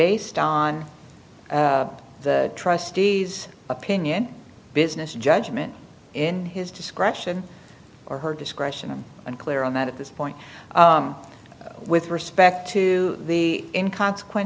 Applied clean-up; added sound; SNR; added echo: none; none; none; none.